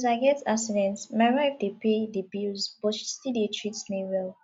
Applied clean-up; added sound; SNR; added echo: none; none; none; none.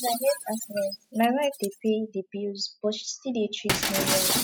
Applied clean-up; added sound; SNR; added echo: classical method spectral subtraction.